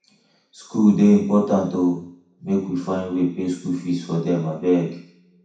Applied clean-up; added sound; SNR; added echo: none; none; none; reverberation time 0.6 s.